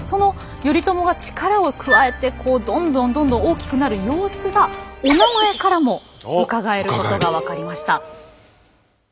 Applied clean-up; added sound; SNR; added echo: none; Wind instrument, woodwind instrument; 5 dB; none.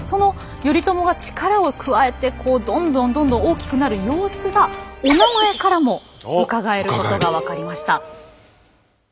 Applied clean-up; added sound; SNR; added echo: none; none; none; none.